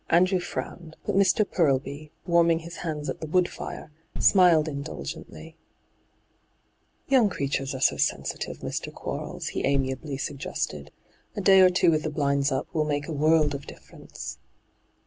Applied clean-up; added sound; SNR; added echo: none; Bass drum; 6 dB; none.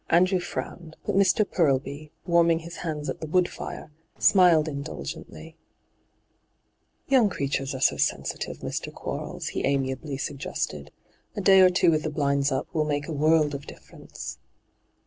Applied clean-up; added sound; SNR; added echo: neural separator model SepFormer DNS4.